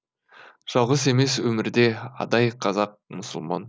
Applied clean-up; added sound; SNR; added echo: none; none; none; none.